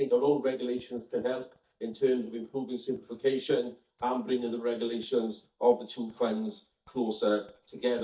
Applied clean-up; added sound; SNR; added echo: neural mask model DeepFilterNet 3.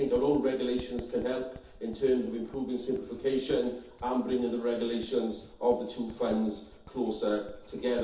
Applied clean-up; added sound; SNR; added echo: none; Writing; 20 dB; reverberation time 0.5 s.